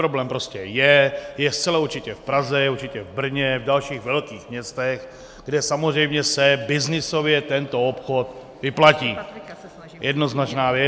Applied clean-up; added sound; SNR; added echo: none; none; none; none.